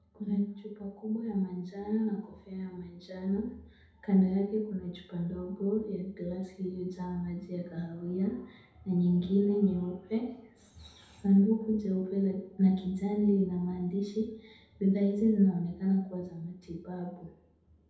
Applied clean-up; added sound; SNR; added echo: none; none; none; reverberation time 0.8 s.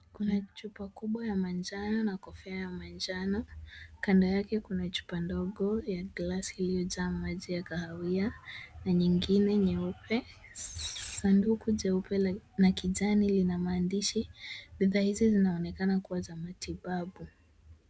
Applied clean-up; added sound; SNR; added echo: none; none; none; none.